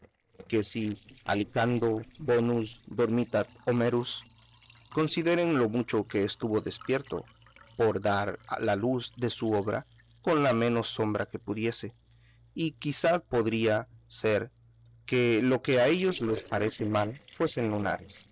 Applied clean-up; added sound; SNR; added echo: neural separator model SepFormer DNS4.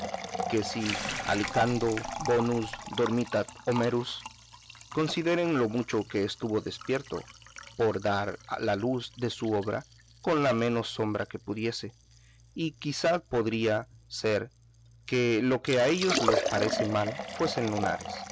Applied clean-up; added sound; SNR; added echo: none; Water tap, faucet + Liquid; 8 dB; none.